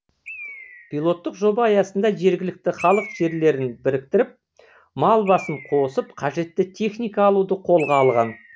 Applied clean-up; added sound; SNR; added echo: none; Bird; 19 dB; none.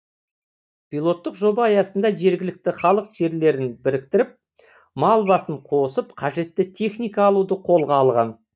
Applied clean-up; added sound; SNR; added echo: neural mask model DeepFilterNet 3.